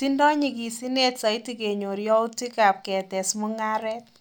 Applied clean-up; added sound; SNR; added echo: none; none; none; none.